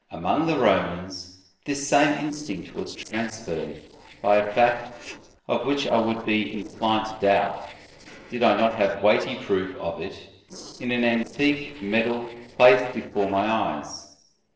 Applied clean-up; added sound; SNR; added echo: neural separator model SepFormer DNS4.